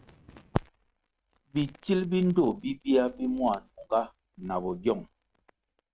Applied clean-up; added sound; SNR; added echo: neural mask model RNNoise.